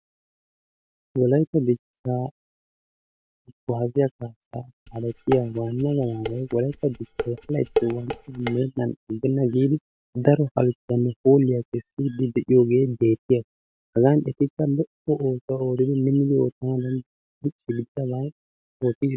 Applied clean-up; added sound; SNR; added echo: none; Dishes, pots, and pans; 9 dB; none.